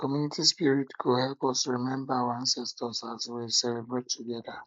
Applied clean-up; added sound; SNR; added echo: neural mask model Resemble Enhance denoiser.